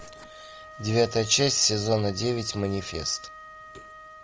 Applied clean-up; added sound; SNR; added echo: none; Wind instrument, woodwind instrument; 18 dB; none.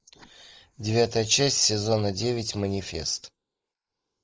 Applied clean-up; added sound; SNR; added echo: neural mask model Resemble Enhance denoiser.